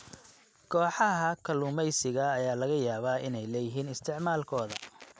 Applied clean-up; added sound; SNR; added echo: none; none; none; none.